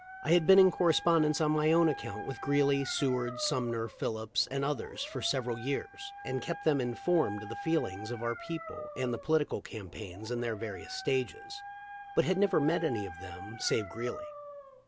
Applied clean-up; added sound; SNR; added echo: none; Dog; 13 dB; none.